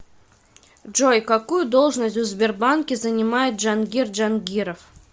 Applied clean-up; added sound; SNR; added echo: none; none; none; none.